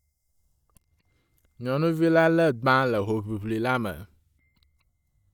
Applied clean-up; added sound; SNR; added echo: neural mask model DeepFilterNet 3.